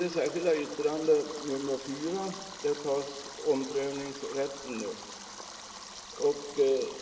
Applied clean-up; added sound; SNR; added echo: none; Stream; 13 dB; reverberation time 1.6 s.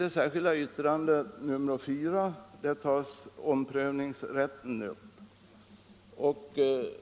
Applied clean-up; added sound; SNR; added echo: none; none; none; none.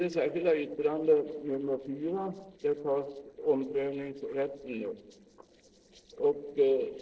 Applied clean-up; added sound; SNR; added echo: neural separator model SepFormer DNS4.